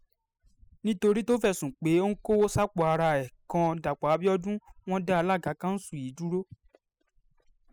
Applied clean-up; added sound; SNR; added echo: classical method spectral subtraction.